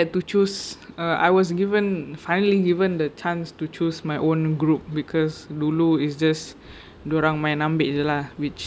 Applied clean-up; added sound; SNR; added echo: none; none; none; none.